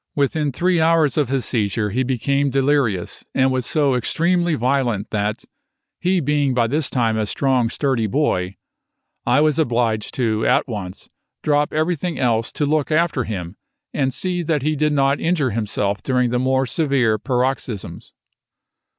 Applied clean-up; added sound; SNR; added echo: none; none; none; none.